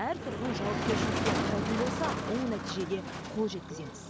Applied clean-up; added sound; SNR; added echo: none; Motor vehicle (road); -1 dB; none.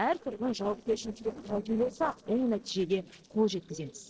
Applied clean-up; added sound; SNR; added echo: neural separator model SepFormer DNS4.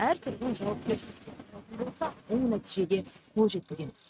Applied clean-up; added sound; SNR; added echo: neural mask model RNNoise.